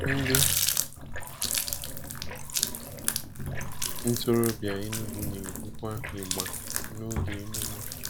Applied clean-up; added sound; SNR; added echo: none; Water tap, faucet; -3 dB; none.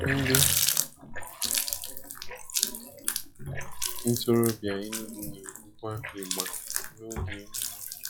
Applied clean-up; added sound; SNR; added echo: classical method log-MMSE.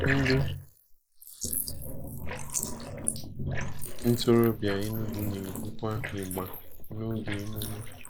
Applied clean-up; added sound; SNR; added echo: neural mask model Resemble Enhance denoiser.